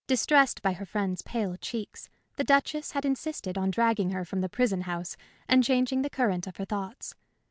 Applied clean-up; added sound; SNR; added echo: none; none; none; none.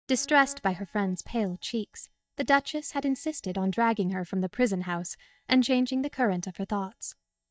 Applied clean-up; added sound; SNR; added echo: neural mask model DeepFilterNet 3.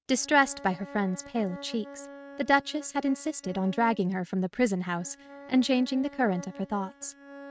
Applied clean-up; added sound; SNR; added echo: neural mask model RNNoise.